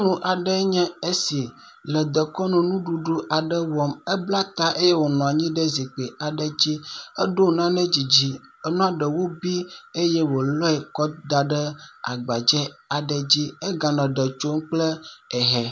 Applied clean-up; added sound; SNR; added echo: none; none; none; none.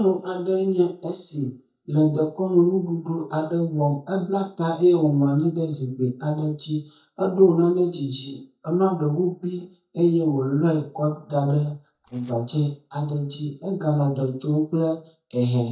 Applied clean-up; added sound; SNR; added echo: neural mask model DeepFilterNet 3.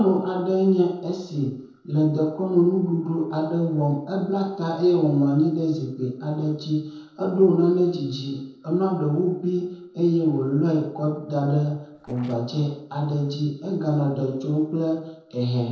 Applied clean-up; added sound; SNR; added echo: neural separator model SepFormer DNS4.